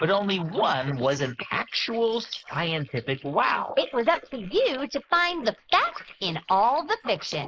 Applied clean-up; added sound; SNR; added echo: neural mask model Resemble Enhance denoiser.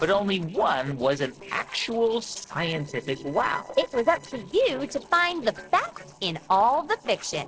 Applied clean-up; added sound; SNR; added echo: neural separator model SepFormer DNS4.